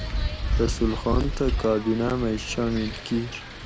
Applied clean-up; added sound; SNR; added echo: none; Wind; 2 dB; none.